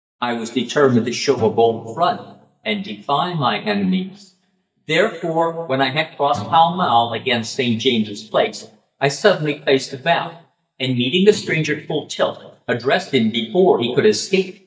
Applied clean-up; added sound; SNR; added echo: neural mask model DeepFilterNet 3.